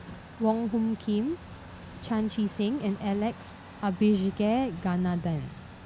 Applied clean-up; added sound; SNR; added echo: none; Truck; 15 dB; none.